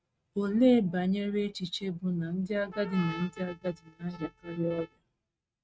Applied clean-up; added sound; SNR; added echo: neural mask model RNNoise.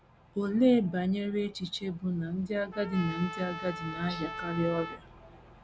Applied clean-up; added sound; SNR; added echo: none; Trumpet; 11 dB; none.